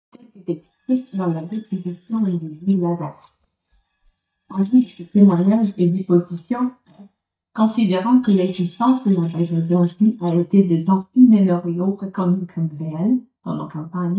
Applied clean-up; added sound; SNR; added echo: neural mask model DeepFilterNet 3.